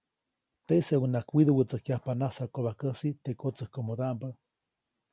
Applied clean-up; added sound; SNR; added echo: none; none; none; none.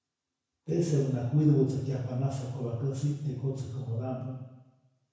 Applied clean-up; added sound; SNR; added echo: none; none; none; reverberation time 1.0 s.